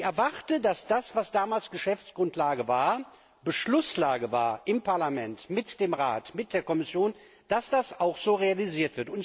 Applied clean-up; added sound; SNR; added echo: none; none; none; none.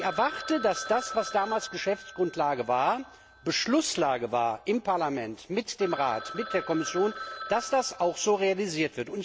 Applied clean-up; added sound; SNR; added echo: none; Telephone; 13 dB; none.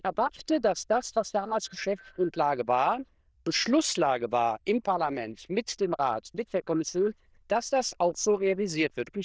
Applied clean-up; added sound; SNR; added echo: neural diffusion model UNIVERSE++.